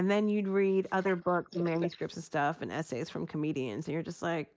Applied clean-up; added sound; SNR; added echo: neural mask model Resemble Enhance denoiser.